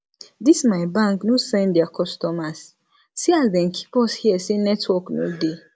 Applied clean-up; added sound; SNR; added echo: none; none; none; none.